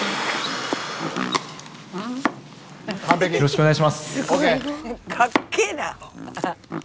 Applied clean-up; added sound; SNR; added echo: none; Domestic sounds, home sounds; 7 dB; none.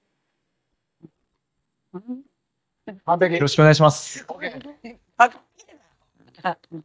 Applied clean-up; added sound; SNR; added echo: neural mask model DeepFilterNet 3.